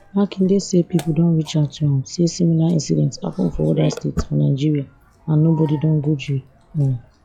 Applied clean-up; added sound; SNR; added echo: classical method log-MMSE.